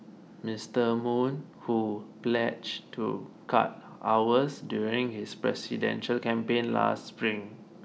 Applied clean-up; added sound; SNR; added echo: none; none; none; none.